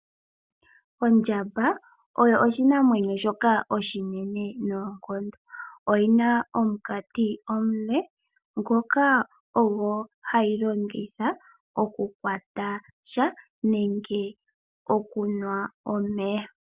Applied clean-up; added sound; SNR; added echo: none; none; none; none.